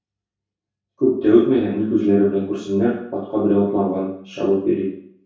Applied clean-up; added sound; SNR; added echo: none; none; none; reverberation time 0.5 s.